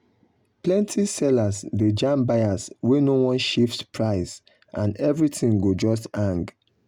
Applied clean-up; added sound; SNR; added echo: none; none; none; none.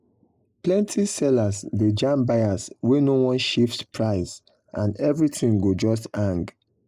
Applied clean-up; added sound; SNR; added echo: neural mask model Resemble Enhance denoiser.